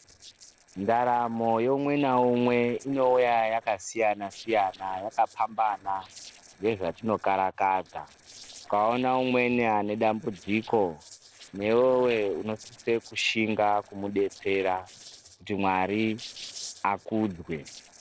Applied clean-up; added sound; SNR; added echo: neural separator model SepFormer DNS4.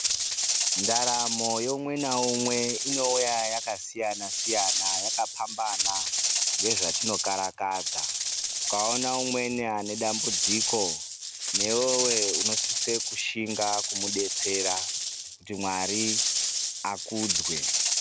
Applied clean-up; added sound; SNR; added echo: none; Rattle / Rattle (instrument); -3 dB; none.